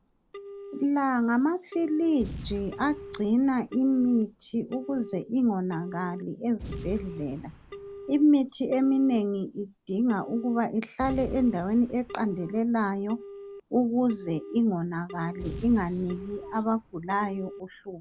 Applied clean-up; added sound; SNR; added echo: none; Telephone + Boom; 15 dB; none.